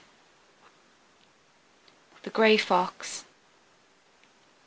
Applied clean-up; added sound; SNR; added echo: none; none; none; none.